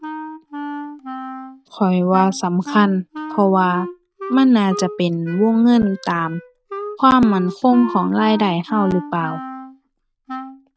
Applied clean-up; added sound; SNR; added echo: none; Wind instrument, woodwind instrument; 13 dB; none.